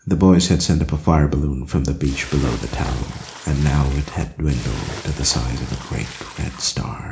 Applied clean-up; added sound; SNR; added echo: none; Splash, splatter; 16 dB; reverberation time 0.4 s.